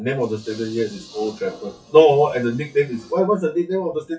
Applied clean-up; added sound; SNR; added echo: classical method WPE with log-MMSE.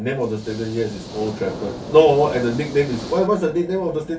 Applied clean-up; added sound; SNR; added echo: none; Hiss; 14 dB; reverberation time 0.2 s.